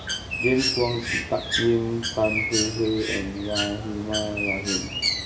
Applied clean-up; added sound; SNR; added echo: none; Bird; 2 dB; none.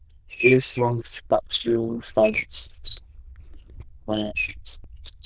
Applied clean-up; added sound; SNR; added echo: neural diffusion model UNIVERSE++.